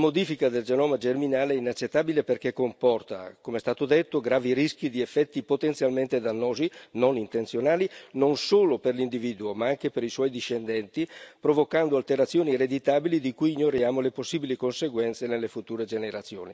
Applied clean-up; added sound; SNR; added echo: none; none; none; none.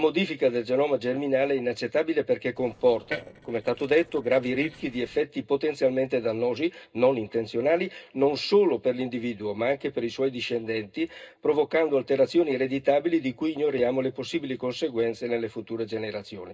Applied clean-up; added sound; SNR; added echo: neural separator model SepFormer DNS4.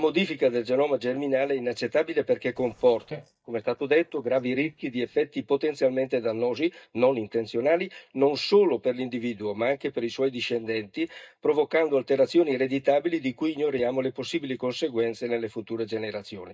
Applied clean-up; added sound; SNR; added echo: neural mask model DeepFilterNet 3.